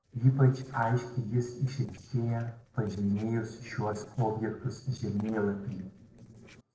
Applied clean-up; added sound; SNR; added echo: neural separator model SepFormer DNS4.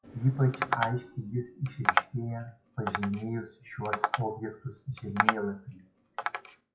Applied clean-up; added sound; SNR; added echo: classical method WPE with log-MMSE.